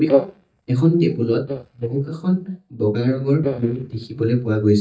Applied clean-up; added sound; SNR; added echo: neural mask model DeepFilterNet 3.